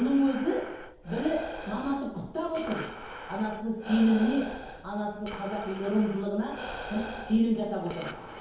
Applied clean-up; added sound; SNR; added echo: none; Breathing; 12 dB; reverberation time 1.0 s.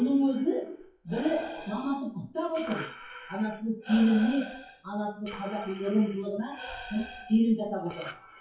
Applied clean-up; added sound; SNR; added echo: classical method WPE with log-MMSE.